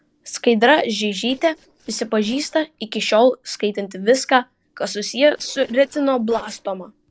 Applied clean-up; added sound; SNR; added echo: neural separator model SepFormer DNS4.